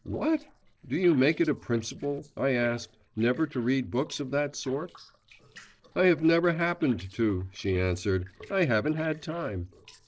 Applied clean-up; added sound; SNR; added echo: neural separator model SepFormer DNS4.